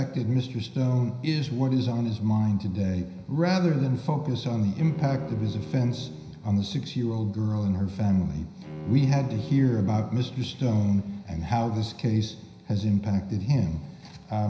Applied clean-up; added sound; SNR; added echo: none; Bowed string instrument; 15 dB; reverberation time 0.9 s.